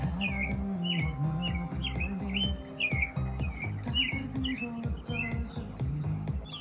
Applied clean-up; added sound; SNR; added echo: none; Bird; 3 dB; reverberation time 0.5 s.